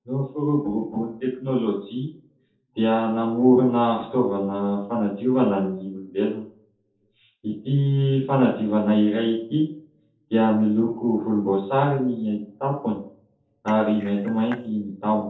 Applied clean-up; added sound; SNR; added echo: neural separator model SepFormer DNS4.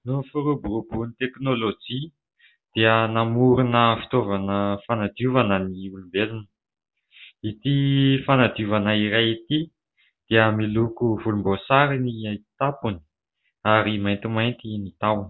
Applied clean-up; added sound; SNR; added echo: none; none; none; none.